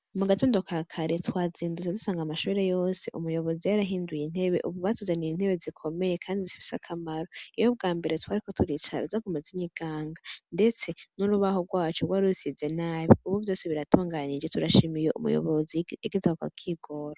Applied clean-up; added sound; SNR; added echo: none; none; none; none.